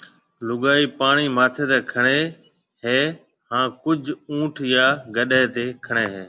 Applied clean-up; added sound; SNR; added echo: none; none; none; none.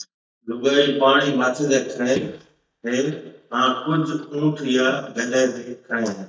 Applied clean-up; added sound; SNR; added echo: neural mask model DeepFilterNet 3.